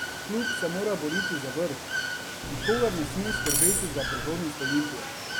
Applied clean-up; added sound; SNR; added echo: none; Water / Bird + Cutlery, silverware; 0 dB; none.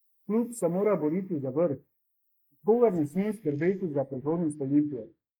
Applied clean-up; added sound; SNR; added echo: neural mask model Resemble Enhance denoiser.